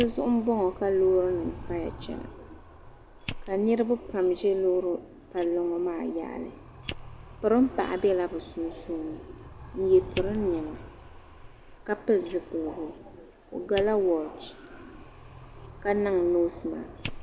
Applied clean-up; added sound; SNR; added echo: none; Fire + Animal; 14 dB; none.